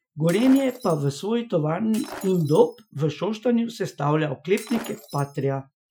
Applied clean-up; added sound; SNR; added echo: classical method Wiener filter.